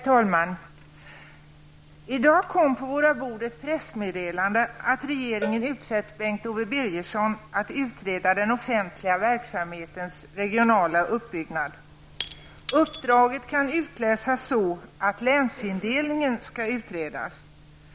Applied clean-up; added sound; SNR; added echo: none; Cowbell + Shatter / Crushing; 11 dB; none.